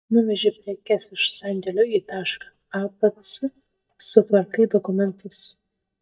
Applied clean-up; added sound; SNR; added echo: neural mask model DeepFilterNet 3.